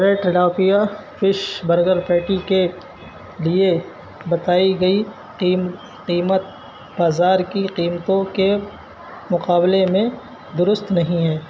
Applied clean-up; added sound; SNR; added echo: none; none; none; none.